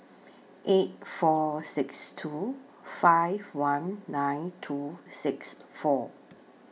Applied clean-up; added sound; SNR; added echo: none; none; none; none.